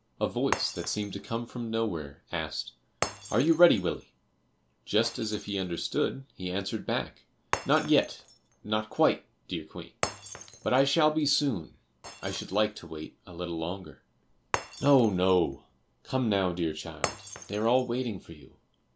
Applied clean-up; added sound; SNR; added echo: none; Shatter; 13 dB; none.